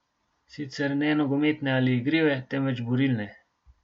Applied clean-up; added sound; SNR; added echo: none; none; none; none.